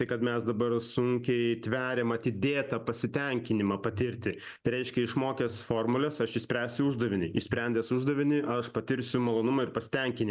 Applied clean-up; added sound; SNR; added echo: none; none; none; none.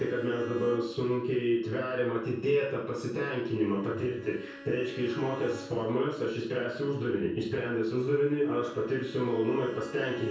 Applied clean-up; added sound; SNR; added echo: none; Bowed string instrument; 19 dB; reverberation time 0.6 s.